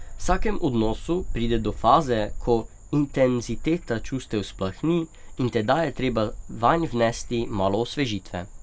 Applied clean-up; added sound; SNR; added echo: none; Frog; 8 dB; none.